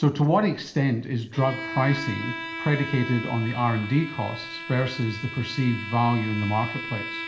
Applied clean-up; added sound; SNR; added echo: none; Bowed string instrument; 10 dB; reverberation time 0.9 s.